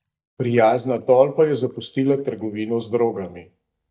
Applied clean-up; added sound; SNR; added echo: neural mask model DeepFilterNet 3.